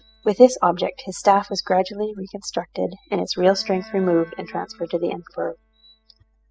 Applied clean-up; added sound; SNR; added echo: classical method spectral subtraction.